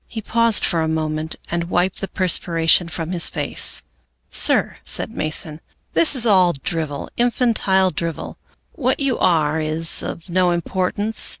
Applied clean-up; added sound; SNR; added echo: none; none; none; none.